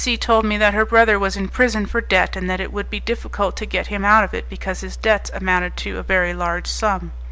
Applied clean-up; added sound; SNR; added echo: none; none; none; none.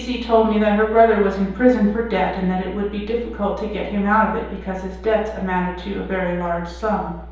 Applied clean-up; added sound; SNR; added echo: none; none; none; reverberation time 2.2 s.